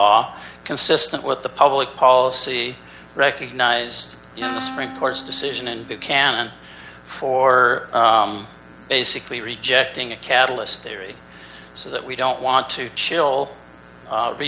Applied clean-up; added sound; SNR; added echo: none; Wind instrument, woodwind instrument; 14 dB; none.